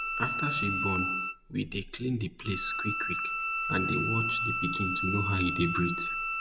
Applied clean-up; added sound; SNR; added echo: none; Bowed string instrument; 0 dB; none.